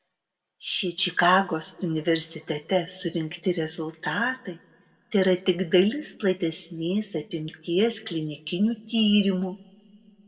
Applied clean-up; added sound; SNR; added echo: none; none; none; reverberation time 0.8 s.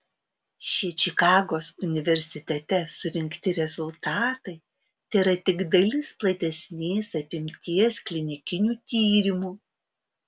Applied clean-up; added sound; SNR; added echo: none; none; none; none.